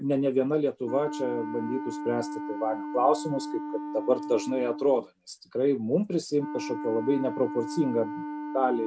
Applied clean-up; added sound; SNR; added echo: none; Wind instrument, woodwind instrument; 8 dB; none.